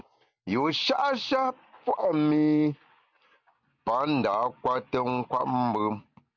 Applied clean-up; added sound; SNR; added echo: none; none; none; none.